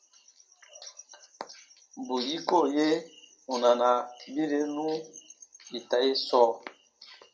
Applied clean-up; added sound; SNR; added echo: none; none; none; reverberation time 0.2 s.